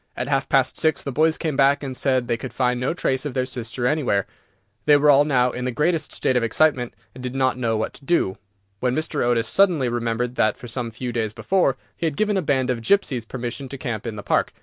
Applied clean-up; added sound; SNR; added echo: none; none; none; none.